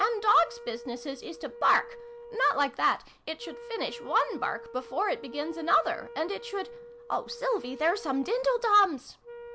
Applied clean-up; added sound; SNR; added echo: none; Wind instrument, woodwind instrument; 16 dB; none.